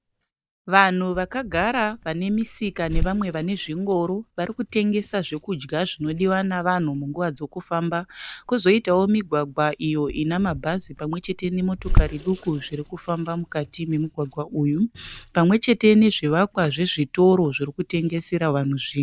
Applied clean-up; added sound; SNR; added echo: neural mask model DeepFilterNet 3.